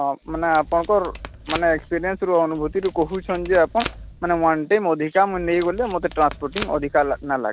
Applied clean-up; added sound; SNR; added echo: none; Packing tape, duct tape; 13 dB; none.